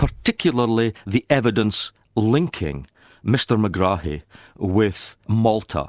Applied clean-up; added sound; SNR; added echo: none; none; none; none.